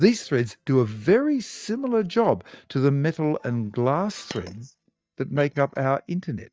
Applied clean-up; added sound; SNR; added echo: neural mask model DeepFilterNet 3.